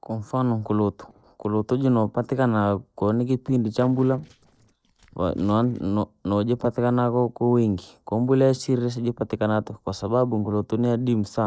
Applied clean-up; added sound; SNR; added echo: neural separator model SepFormer DNS4.